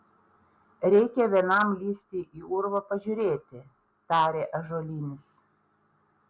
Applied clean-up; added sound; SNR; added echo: none; none; none; none.